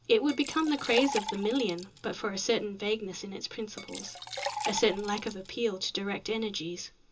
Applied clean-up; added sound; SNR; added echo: none; Liquid; 10 dB; reverberation time 0.2 s.